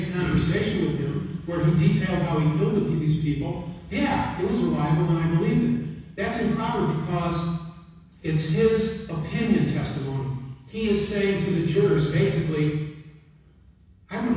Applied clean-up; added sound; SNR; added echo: none; none; none; reverberation time 1.1 s.